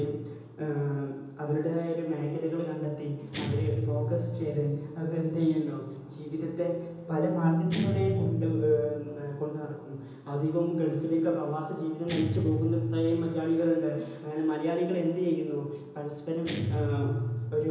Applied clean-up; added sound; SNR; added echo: none; Guitar; 6 dB; reverberation time 0.7 s.